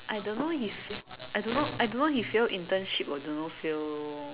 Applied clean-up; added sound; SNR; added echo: none; Car; 20 dB; none.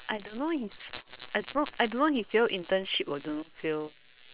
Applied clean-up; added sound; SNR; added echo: neural separator model SepFormer WHAM!.